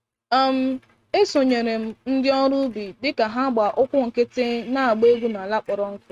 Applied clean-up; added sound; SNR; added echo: neural mask model RNNoise.